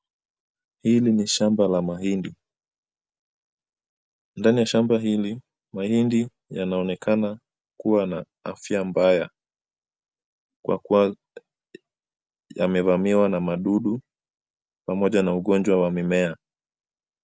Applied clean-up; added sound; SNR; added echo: none; none; none; none.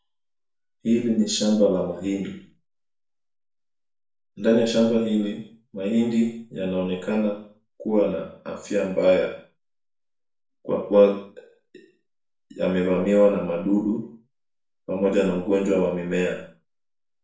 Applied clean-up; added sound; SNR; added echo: none; none; none; reverberation time 0.5 s.